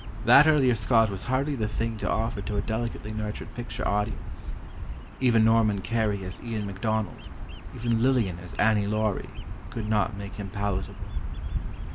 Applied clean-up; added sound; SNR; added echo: none; Bird vocalization, bird call, bird song; 6 dB; none.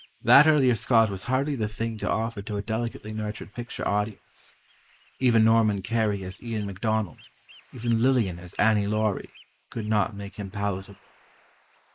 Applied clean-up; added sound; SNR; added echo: neural mask model Resemble Enhance denoiser.